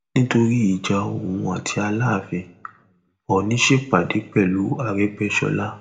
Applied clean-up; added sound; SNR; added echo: none; none; none; reverberation time 0.4 s.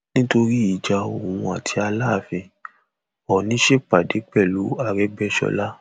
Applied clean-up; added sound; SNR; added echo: none; none; none; none.